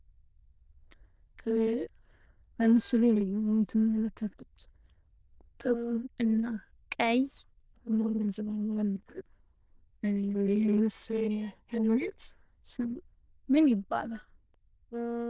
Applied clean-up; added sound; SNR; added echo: neural diffusion model UNIVERSE++.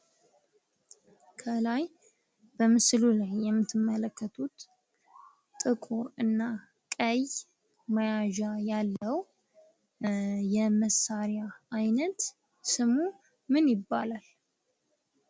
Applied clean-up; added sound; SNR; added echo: none; none; none; none.